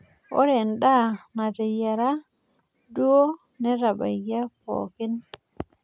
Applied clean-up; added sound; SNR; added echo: none; none; none; none.